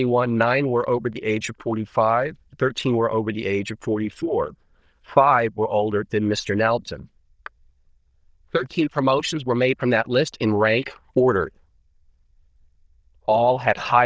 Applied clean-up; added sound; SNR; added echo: neural diffusion model UNIVERSE++.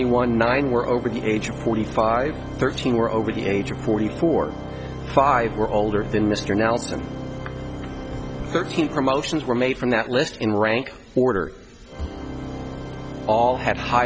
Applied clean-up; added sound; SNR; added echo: none; Organ; 10 dB; none.